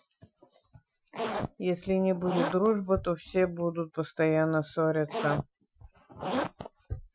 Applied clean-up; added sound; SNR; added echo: classical method Wiener filter.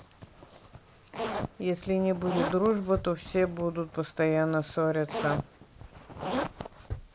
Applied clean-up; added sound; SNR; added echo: none; Zipper (clothing); 8 dB; none.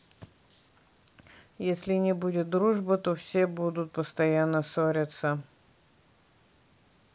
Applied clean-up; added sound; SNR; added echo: none; none; none; none.